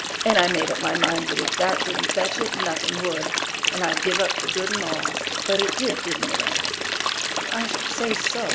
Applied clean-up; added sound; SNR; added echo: none; Stream; -2 dB; none.